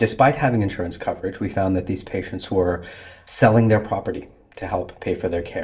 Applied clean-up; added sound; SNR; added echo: none; none; none; reverberation time 0.4 s.